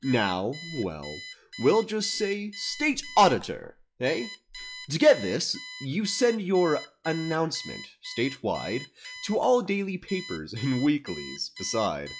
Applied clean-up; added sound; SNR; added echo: classical method log-MMSE.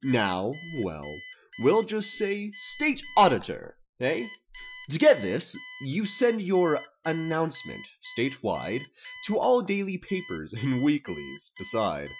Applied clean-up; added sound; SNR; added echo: classical method Wiener filter.